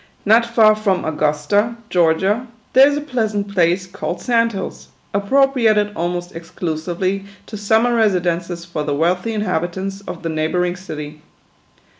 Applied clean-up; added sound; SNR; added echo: none; none; none; none.